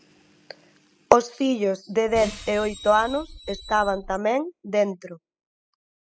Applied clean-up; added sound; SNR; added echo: classical method spectral subtraction.